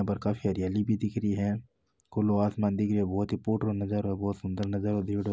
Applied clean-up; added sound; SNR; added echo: none; none; none; none.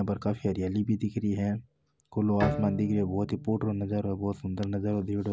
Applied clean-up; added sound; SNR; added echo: none; Bowed string instrument; 11 dB; none.